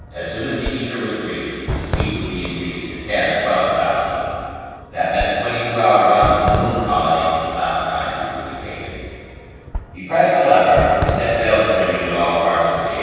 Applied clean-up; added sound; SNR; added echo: none; Fireworks; 10 dB; reverberation time 2.2 s.